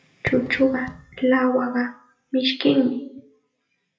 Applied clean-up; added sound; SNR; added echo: classical method WPE with log-MMSE.